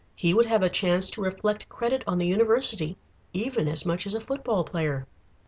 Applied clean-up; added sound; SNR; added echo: none; none; none; none.